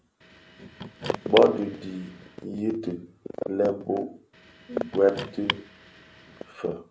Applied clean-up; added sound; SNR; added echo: none; Car; 10 dB; none.